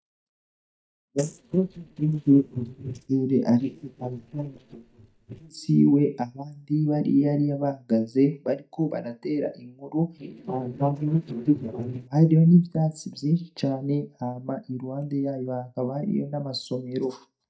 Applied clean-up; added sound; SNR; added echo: neural mask model DeepFilterNet 3.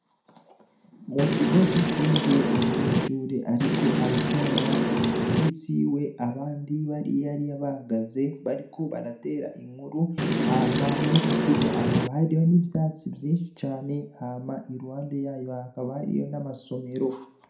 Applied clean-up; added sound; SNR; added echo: none; Wind; -4 dB; reverberation time 0.4 s.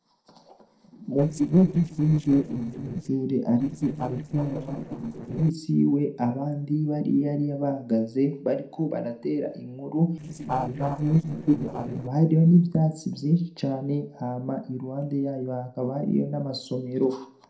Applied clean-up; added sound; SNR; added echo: neural separator model SepFormer DNS4.